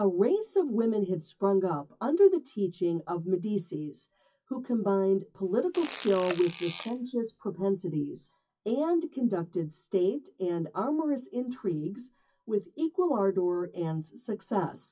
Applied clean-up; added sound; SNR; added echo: classical method WPE with log-MMSE.